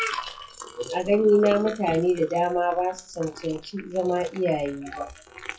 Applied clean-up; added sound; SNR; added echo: classical method WPE with log-MMSE.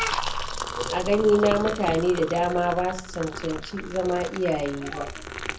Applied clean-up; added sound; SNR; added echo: none; Liquid; 7 dB; reverberation time 0.3 s.